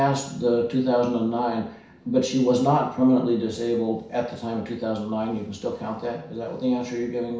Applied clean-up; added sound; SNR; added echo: none; none; none; reverberation time 0.6 s.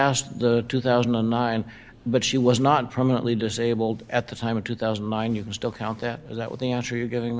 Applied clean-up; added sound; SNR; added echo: none; none; none; none.